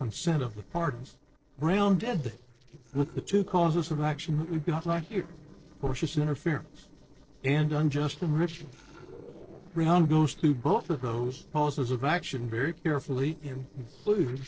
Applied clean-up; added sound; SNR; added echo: neural separator model SepFormer DNS4.